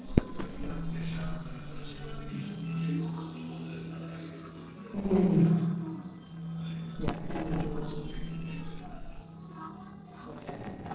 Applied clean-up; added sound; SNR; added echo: neural separator model SepFormer DNS4.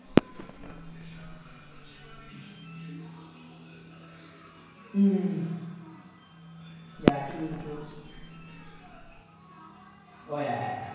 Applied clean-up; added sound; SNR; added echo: none; Fireworks; -3 dB; reverberation time 1.0 s.